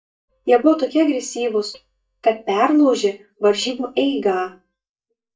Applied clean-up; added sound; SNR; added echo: neural mask model DeepFilterNet 3.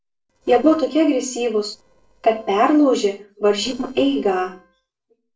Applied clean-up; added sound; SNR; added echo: neural separator model SepFormer DNS4.